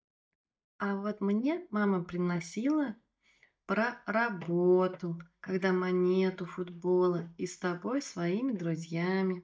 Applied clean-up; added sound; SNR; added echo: neural mask model DeepFilterNet 3.